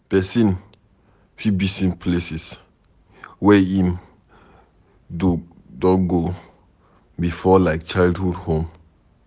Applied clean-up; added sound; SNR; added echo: none; none; none; none.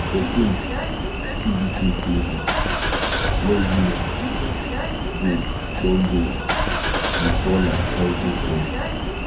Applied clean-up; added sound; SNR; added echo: none; Engine starting / Car; -2 dB; reverberation time 0.3 s.